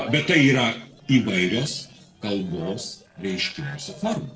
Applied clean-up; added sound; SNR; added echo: neural separator model SepFormer DNS4.